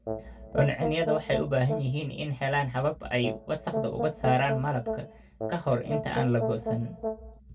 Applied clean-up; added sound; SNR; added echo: none; Brass instrument; 5 dB; reverberation time 0.1 s.